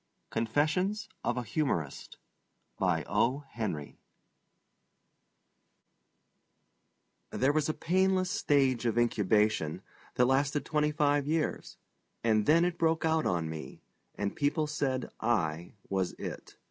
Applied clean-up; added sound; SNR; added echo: none; none; none; none.